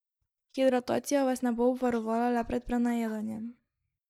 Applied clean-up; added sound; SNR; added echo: neural mask model DeepFilterNet 3.